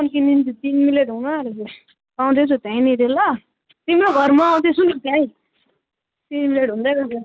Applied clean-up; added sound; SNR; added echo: none; Alarm; 16 dB; none.